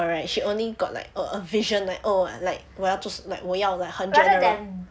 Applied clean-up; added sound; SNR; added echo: none; none; none; none.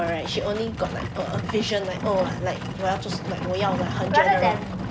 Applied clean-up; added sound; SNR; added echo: none; Livestock, farm animals, working animals; 5 dB; none.